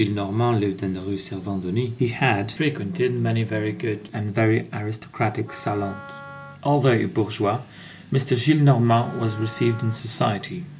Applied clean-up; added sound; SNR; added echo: none; Wind instrument, woodwind instrument; 19 dB; none.